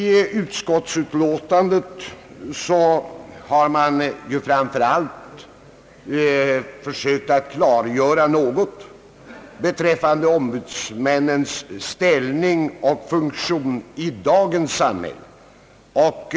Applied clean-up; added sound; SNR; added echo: none; none; none; none.